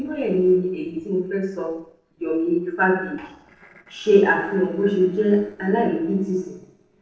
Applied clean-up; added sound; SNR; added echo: neural separator model SepFormer DNS4.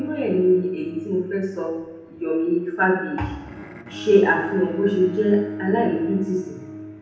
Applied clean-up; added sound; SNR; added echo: none; Bowed string instrument; 13 dB; reverberation time 0.9 s.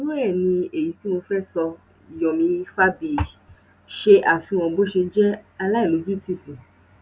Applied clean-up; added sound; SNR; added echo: none; none; none; none.